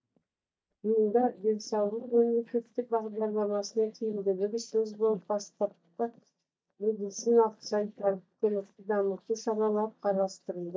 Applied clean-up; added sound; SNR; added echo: neural mask model DeepFilterNet 3.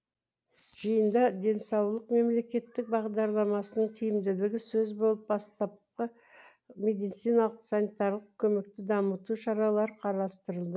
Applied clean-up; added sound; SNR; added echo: none; none; none; none.